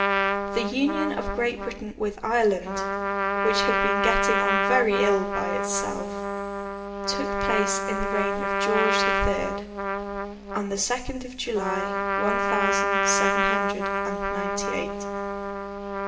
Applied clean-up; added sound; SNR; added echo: none; Trumpet; -2 dB; reverberation time 2.6 s.